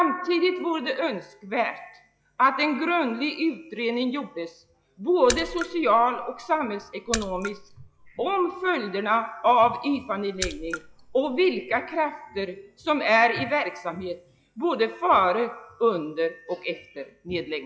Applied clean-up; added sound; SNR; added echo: classical method log-MMSE.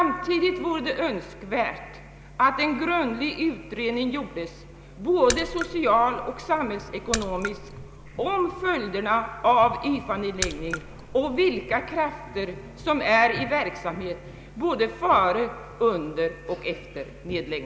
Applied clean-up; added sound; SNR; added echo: none; Raindrop / Splash, splatter; 11 dB; none.